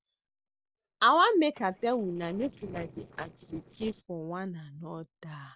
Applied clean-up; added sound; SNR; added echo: neural separator model SepFormer DNS4.